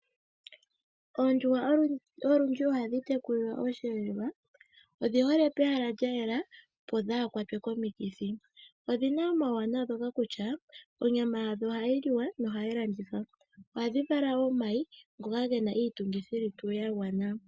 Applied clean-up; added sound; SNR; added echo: none; none; none; none.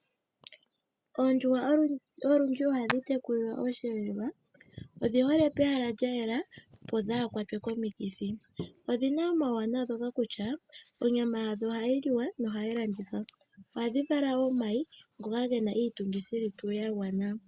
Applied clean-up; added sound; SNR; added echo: none; Hands; 19 dB; none.